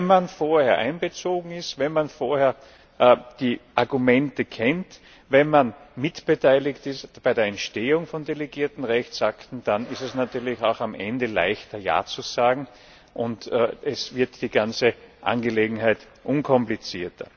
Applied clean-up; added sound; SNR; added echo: none; none; none; none.